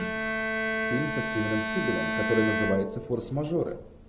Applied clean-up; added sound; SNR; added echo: none; Bowed string instrument; 0 dB; none.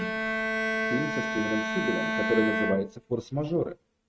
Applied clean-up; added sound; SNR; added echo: neural mask model RNNoise.